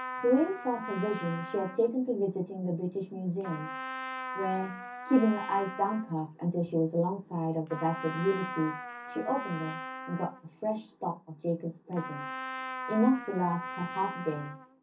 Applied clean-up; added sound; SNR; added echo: none; Trumpet; 10 dB; reverberation time 0.3 s.